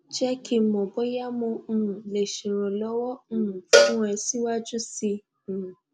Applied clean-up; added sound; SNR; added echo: none; Cowbell; -3 dB; none.